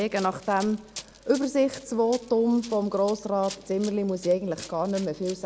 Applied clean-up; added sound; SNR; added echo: none; Run; 19 dB; none.